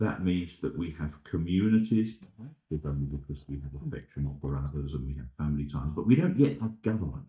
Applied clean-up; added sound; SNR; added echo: neural mask model DeepFilterNet 3.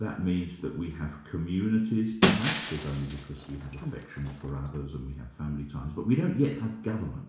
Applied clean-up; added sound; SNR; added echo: none; Shatter; 1 dB; reverberation time 0.7 s.